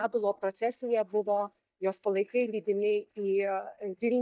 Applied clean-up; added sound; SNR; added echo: neural mask model DeepFilterNet 3.